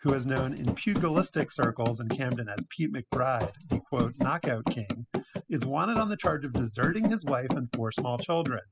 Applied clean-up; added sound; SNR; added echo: classical method spectral subtraction.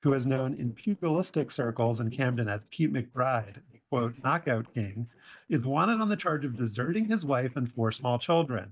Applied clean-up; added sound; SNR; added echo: neural mask model DeepFilterNet 3.